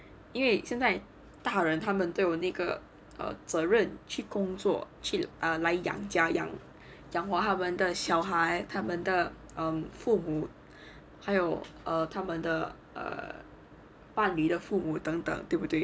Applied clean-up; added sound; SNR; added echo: none; none; none; none.